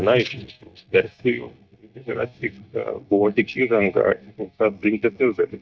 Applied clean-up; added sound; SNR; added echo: neural mask model DeepFilterNet 3.